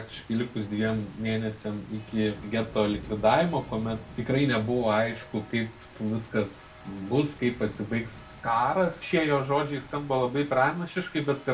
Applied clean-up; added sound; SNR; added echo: none; Rain; 18 dB; reverberation time 0.2 s.